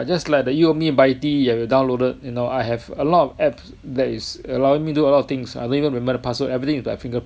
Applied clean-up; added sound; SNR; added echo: none; none; none; none.